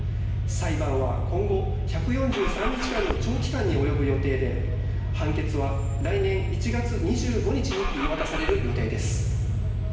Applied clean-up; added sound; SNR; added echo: none; Engine starting / Car; -3 dB; reverberation time 1.2 s.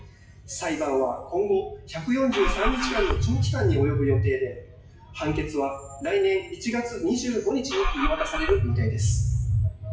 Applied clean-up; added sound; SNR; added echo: classical method WPE with log-MMSE.